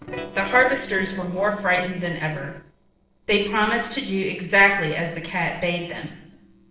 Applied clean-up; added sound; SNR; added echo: neural separator model SepFormer DNS4.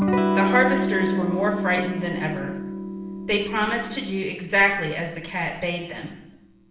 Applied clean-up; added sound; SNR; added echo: none; Electric guitar / Strum; 2 dB; reverberation time 0.8 s.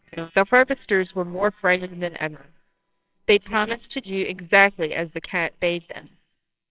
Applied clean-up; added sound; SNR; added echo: neural separator model SepFormer WHAMR!.